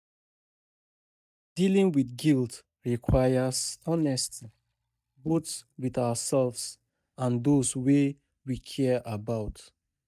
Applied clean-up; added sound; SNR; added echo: neural mask model DeepFilterNet 3.